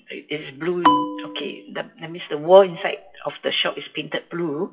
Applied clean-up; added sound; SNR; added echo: classical method WPE with log-MMSE.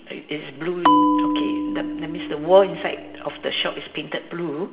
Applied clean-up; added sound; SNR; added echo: none; Bell; -1 dB; reverberation time 2.5 s.